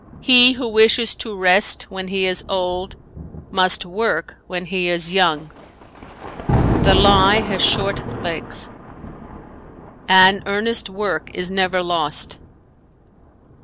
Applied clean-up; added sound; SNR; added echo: none; Thunder; 7 dB; none.